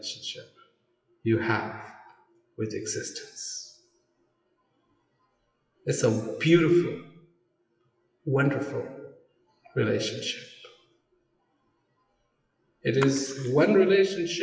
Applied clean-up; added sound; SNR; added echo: classical method WPE with log-MMSE.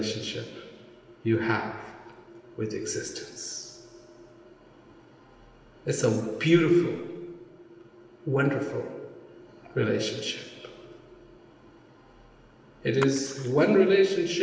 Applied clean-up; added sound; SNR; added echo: none; Splash, splatter; 14 dB; reverberation time 1.3 s.